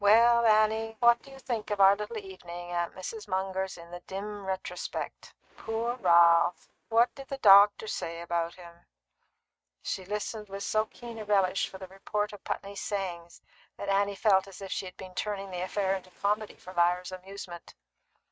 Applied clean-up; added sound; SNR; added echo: neural mask model RNNoise.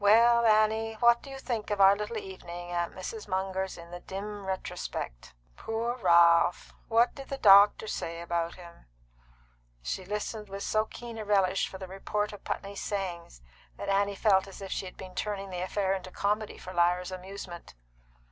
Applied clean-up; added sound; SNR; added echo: none; none; none; none.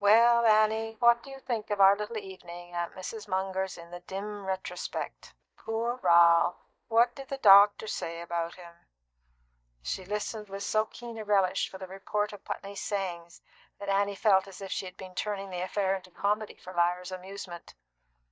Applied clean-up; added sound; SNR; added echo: neural mask model DeepFilterNet 3.